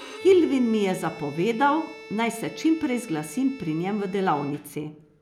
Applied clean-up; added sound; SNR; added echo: none; Bowed string instrument; 18 dB; none.